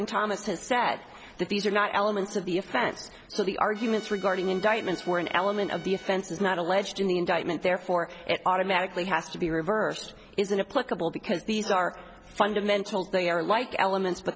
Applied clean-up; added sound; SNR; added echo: none; Trumpet; 20 dB; none.